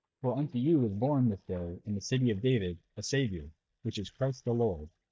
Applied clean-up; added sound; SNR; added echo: neural mask model DeepFilterNet 3.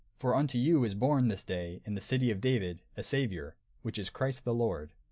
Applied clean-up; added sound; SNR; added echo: none; none; none; none.